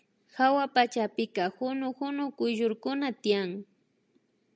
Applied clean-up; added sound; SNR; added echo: none; none; none; none.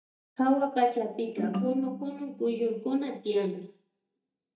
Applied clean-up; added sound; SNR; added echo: neural mask model DeepFilterNet 3.